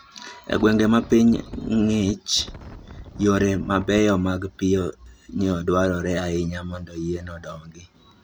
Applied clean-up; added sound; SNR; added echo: none; Wind; 15 dB; none.